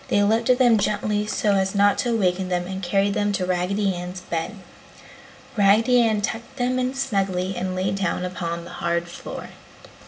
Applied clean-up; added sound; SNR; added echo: none; Water / Splash, splatter; 19 dB; reverberation time 0.4 s.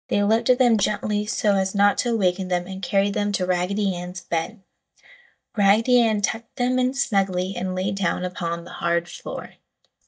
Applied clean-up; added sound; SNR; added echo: neural mask model DeepFilterNet 3.